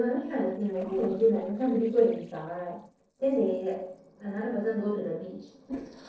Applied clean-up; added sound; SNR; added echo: neural separator model SepFormer DNS4.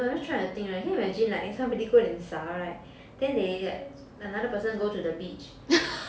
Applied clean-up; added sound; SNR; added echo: none; none; none; none.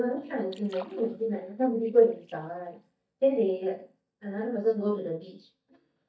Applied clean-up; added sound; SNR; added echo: neural mask model DeepFilterNet 3.